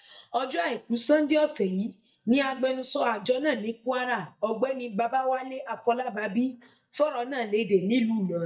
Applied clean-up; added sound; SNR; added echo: neural mask model DeepFilterNet 3.